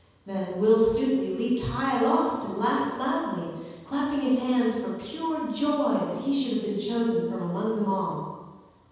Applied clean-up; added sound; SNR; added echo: none; none; none; reverberation time 1.2 s.